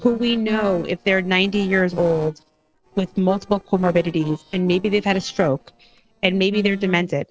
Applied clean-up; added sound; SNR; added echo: neural separator model SepFormer DNS4.